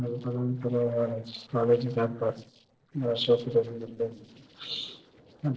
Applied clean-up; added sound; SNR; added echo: neural separator model SepFormer DNS4.